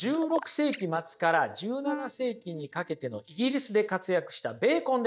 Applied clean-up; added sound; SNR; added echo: neural mask model DeepFilterNet 3.